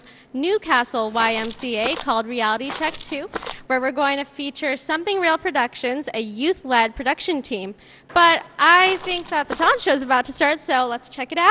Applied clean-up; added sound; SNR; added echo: none; Walk, footsteps; 12 dB; none.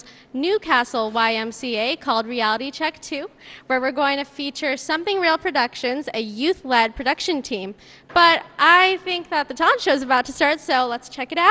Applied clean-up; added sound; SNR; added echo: none; none; none; none.